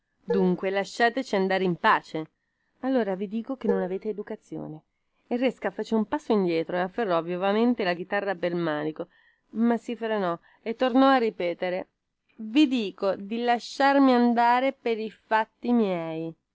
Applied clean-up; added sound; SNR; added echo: none; Dishes, pots, and pans; 8 dB; none.